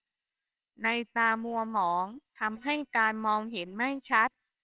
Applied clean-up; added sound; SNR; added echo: neural separator model SepFormer WHAMR!.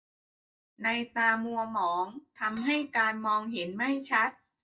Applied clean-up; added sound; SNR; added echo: neural mask model DeepFilterNet 3.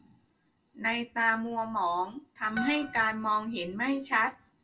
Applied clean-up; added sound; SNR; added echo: none; Harp; 12 dB; reverberation time 0.2 s.